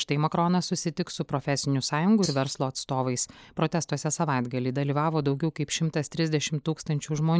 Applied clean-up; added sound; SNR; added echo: neural mask model Resemble Enhance denoiser.